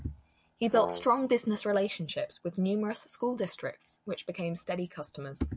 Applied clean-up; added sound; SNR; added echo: none; Brass instrument; 5 dB; none.